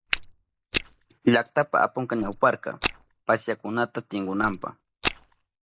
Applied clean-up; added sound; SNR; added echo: neural mask model Resemble Enhance denoiser.